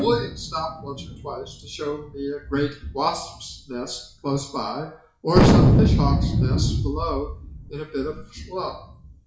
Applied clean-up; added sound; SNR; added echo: classical method WPE with log-MMSE.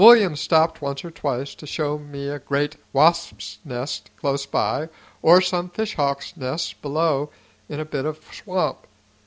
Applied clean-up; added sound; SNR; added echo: none; none; none; none.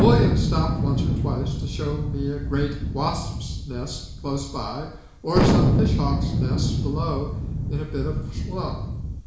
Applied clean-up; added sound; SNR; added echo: none; Thunder; -5 dB; reverberation time 0.7 s.